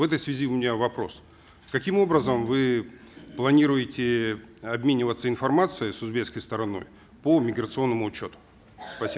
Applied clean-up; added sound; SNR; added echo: none; none; none; none.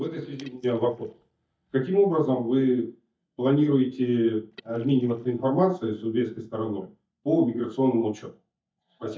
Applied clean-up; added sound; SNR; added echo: neural mask model DeepFilterNet 3.